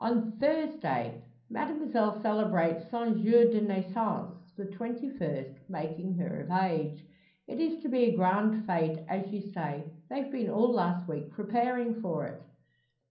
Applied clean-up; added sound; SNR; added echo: none; none; none; reverberation time 0.6 s.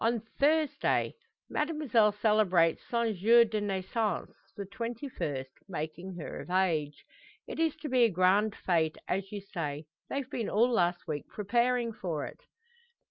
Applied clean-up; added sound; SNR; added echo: none; none; none; none.